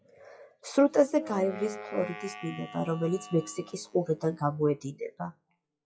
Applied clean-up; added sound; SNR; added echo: classical method WPE with log-MMSE.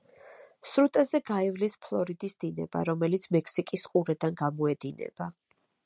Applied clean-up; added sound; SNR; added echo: none; none; none; none.